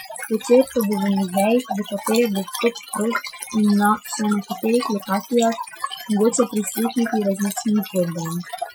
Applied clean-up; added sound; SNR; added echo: classical method Wiener filter.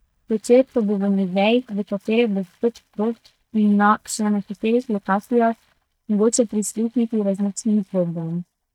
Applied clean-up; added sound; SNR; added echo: neural mask model DeepFilterNet 3.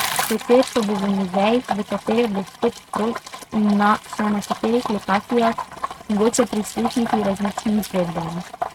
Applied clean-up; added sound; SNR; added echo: neural mask model RNNoise.